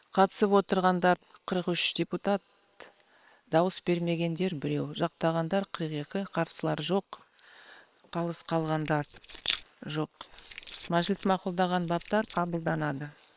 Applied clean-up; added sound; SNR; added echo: neural separator model SepFormer WHAM!.